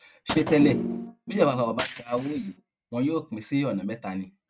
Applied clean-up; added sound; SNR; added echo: neural mask model RNNoise.